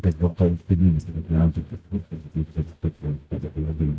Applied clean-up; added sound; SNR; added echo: neural mask model DeepFilterNet 3.